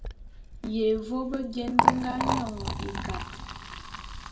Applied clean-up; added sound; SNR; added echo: none; Liquid; -1 dB; reverberation time 1.7 s.